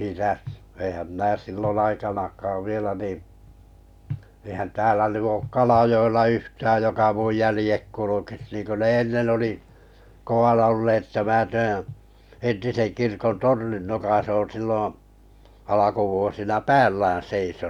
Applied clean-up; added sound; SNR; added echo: none; none; none; none.